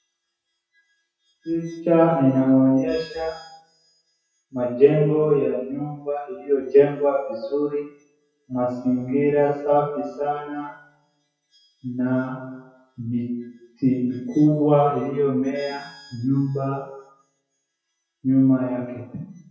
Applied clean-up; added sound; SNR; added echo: classical method WPE with log-MMSE.